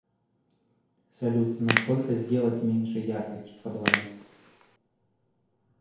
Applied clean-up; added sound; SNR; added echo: none; Crack / Crackle; 0 dB; reverberation time 0.9 s.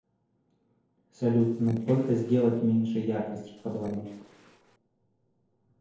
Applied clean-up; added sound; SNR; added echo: neural separator model SepFormer DNS4.